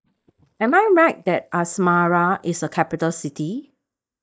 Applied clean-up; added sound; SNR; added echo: neural mask model DeepFilterNet 3.